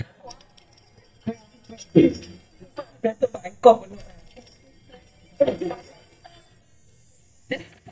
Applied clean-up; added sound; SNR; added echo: neural mask model DeepFilterNet 3.